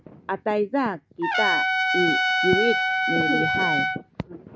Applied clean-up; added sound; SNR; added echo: none; Trumpet; -4 dB; none.